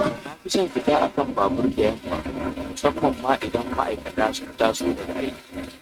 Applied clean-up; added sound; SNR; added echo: neural mask model RNNoise.